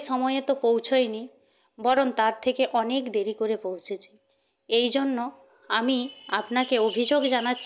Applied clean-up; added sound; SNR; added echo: none; none; none; none.